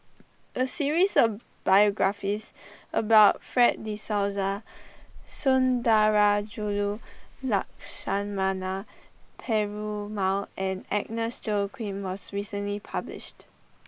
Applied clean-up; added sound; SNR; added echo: none; Rain; 19 dB; none.